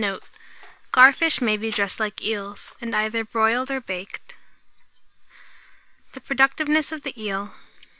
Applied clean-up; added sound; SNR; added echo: none; none; none; none.